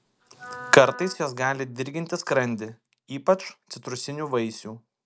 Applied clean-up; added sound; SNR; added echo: none; Wind instrument, woodwind instrument; 16 dB; none.